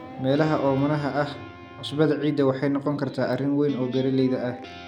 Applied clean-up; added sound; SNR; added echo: none; Guitar; 18 dB; none.